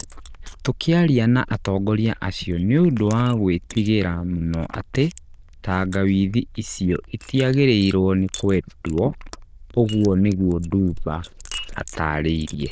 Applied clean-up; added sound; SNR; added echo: neural diffusion model UNIVERSE++.